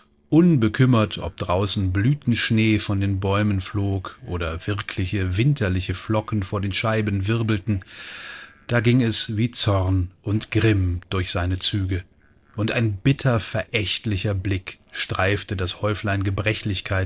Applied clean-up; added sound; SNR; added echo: neural separator model SepFormer DNS4.